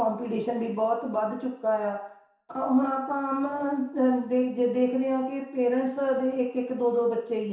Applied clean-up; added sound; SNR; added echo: none; none; none; reverberation time 0.6 s.